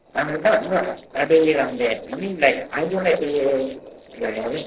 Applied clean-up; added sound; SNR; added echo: neural separator model SepFormer DNS4.